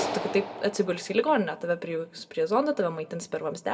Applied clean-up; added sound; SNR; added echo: none; Clapping; 12 dB; reverberation time 0.6 s.